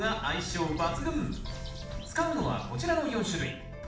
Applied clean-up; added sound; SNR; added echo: none; Bird; 10 dB; reverberation time 0.5 s.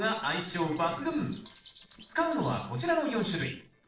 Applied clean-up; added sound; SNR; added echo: neural separator model SepFormer DNS4.